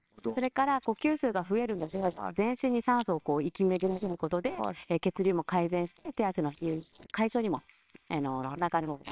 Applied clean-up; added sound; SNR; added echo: neural separator model SepFormer WHAMR!.